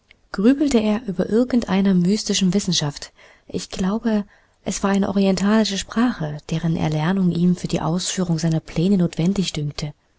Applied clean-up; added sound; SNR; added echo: none; none; none; none.